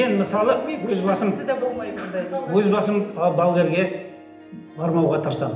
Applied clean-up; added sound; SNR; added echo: none; Harp; 17 dB; reverberation time 0.8 s.